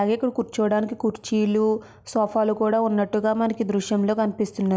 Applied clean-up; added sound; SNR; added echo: none; none; none; none.